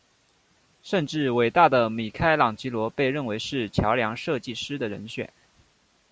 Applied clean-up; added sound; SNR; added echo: none; none; none; none.